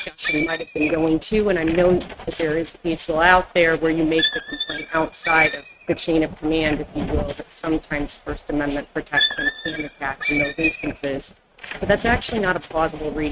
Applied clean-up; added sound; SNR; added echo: neural mask model RNNoise.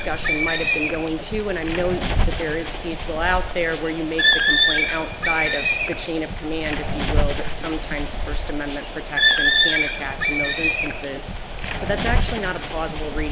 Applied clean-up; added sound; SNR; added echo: none; Bird; -4 dB; none.